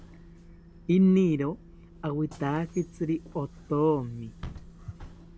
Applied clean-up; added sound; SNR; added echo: none; Bus / Engine; 18 dB; none.